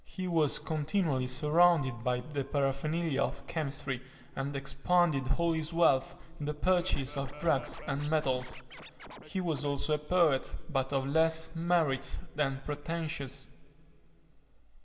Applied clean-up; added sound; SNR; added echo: none; Scratching (performance technique); 16 dB; reverberation time 2.7 s.